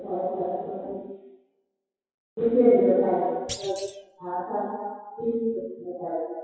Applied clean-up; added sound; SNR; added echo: classical method WPE with log-MMSE.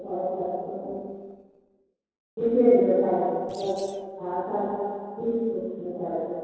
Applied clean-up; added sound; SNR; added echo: neural separator model SepFormer DNS4.